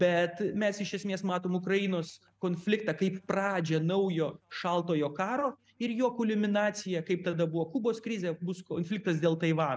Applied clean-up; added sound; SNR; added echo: none; none; none; none.